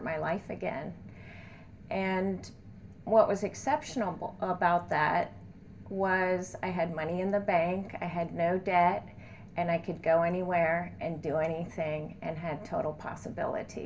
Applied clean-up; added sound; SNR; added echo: none; none; none; reverberation time 0.2 s.